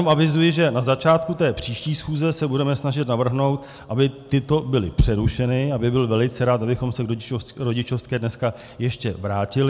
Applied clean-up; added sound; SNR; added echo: none; none; none; none.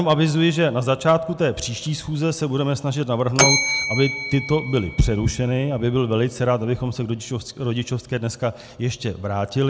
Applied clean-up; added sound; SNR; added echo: none; Bell; 9 dB; none.